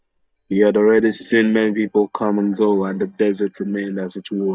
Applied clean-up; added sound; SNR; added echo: neural mask model DeepFilterNet 3.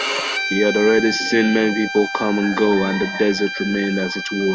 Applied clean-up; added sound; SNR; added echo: none; Bowed string instrument; 7 dB; none.